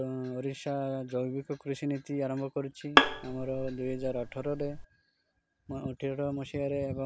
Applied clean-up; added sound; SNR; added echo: none; Bowed string instrument; -4 dB; none.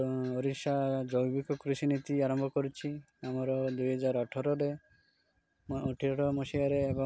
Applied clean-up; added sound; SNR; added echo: none; none; none; none.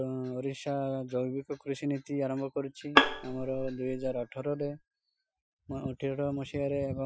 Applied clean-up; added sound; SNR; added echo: classical method Wiener filter.